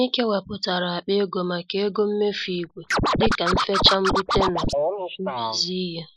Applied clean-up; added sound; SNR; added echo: neural mask model Resemble Enhance denoiser.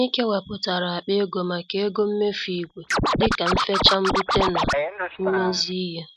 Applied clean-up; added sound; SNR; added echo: neural mask model RNNoise.